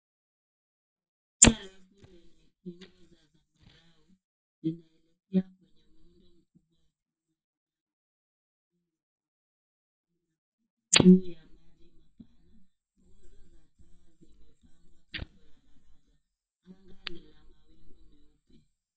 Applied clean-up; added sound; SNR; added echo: neural mask model DeepFilterNet 3.